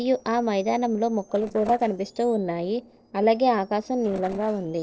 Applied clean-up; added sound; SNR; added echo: neural separator model SepFormer DNS4.